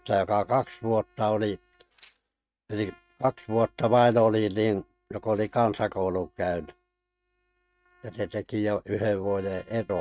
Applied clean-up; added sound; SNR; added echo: neural mask model RNNoise.